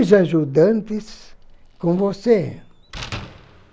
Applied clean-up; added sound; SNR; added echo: none; Slam; 19 dB; none.